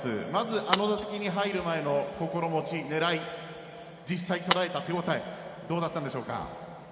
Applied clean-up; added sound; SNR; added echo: none; Shatter; 9 dB; reverberation time 0.3 s.